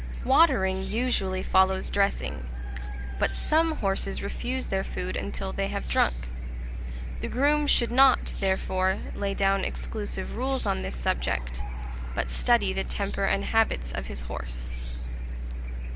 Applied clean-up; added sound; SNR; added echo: none; Cricket / Chicken, rooster; 18 dB; none.